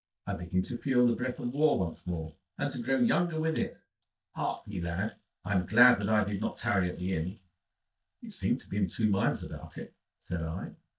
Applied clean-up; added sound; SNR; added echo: neural mask model DeepFilterNet 3.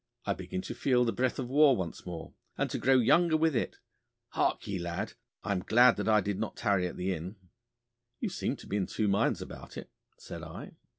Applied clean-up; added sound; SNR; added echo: none; none; none; none.